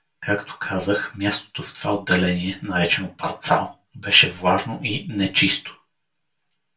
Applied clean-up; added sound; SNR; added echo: none; none; none; reverberation time 0.2 s.